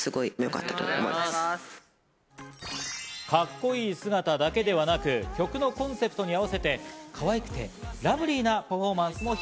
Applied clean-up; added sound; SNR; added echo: none; none; none; none.